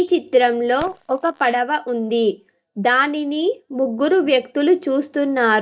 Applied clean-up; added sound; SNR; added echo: neural mask model DeepFilterNet 3.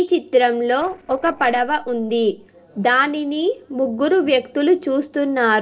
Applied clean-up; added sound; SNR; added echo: neural separator model SepFormer DNS4.